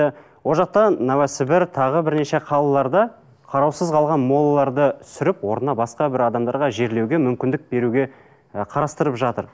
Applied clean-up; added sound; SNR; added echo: none; none; none; none.